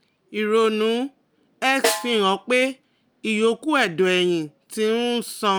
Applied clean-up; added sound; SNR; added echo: none; Snare drum; 8 dB; none.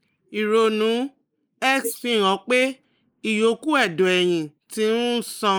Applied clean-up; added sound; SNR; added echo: neural mask model Resemble Enhance denoiser.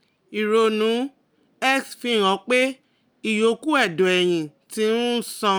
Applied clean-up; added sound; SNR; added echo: none; none; none; none.